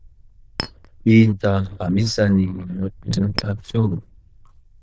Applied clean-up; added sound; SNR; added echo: neural diffusion model UNIVERSE++.